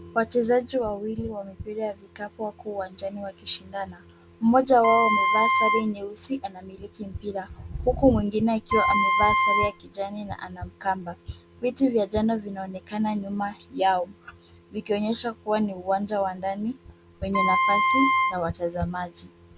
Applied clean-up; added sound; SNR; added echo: none; Wind instrument, woodwind instrument; -4 dB; none.